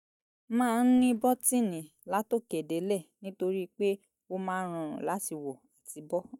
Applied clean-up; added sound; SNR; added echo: neural mask model DeepFilterNet 3.